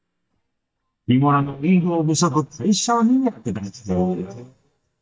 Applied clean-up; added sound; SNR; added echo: neural mask model DeepFilterNet 3.